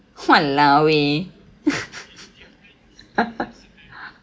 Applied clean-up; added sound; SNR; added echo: none; none; none; none.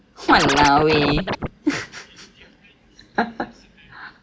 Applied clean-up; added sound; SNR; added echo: none; Scratching (performance technique); 0 dB; none.